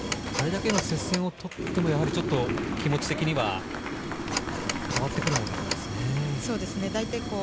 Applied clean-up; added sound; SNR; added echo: none; Fire + Telephone; 2 dB; none.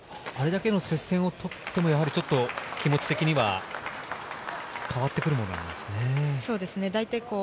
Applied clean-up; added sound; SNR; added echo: none; none; none; none.